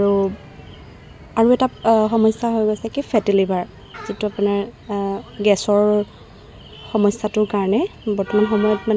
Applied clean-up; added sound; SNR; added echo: none; none; none; none.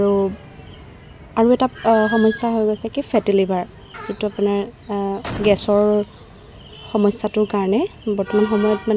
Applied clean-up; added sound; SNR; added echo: none; Boom + Squeak; 12 dB; none.